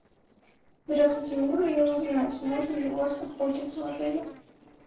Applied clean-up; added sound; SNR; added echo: neural separator model SepFormer DNS4.